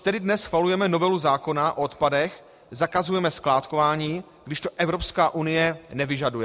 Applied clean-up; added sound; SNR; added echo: none; none; none; none.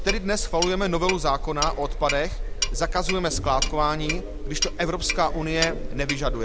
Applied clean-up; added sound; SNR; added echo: none; Clock; 2 dB; none.